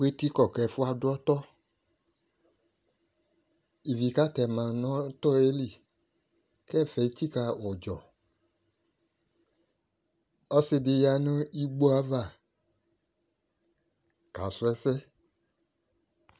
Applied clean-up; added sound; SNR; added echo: none; none; none; none.